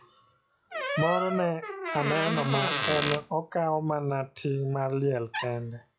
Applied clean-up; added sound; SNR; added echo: classical method log-MMSE.